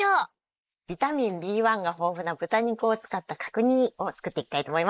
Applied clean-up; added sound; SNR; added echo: neural mask model Resemble Enhance denoiser.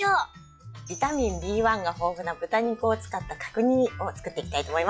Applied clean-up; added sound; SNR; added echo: classical method log-MMSE.